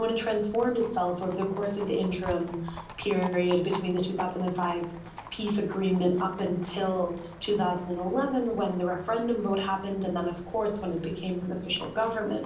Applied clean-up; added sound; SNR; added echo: none; Livestock, farm animals, working animals; 16 dB; reverberation time 0.6 s.